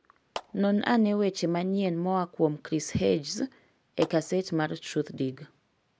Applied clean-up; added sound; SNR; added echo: none; Clapping; 17 dB; none.